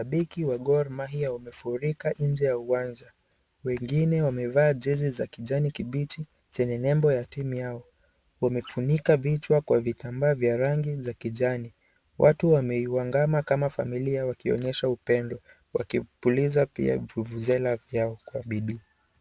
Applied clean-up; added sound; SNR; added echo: none; none; none; none.